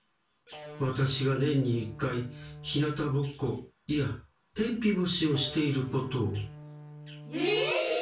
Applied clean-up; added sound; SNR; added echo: none; Electric guitar; 15 dB; reverberation time 0.3 s.